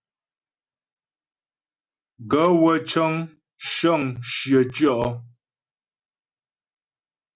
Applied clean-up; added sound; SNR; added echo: none; none; none; none.